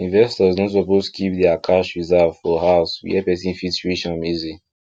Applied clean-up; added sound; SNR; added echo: none; none; none; none.